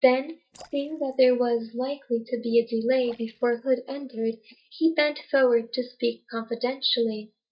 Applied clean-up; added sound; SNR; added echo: neural mask model DeepFilterNet 3.